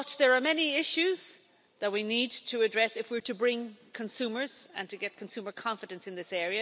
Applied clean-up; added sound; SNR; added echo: none; none; none; none.